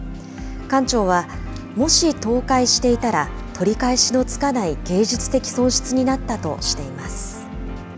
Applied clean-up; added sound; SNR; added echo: none; Piano; 18 dB; none.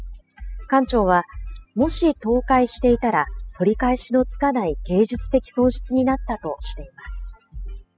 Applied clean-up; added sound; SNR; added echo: classical method spectral subtraction.